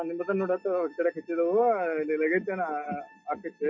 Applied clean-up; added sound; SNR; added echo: classical method WPE with log-MMSE.